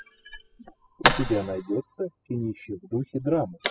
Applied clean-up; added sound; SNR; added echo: classical method spectral subtraction.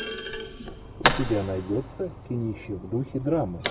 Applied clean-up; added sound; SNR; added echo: none; Thump, thud; 2 dB; none.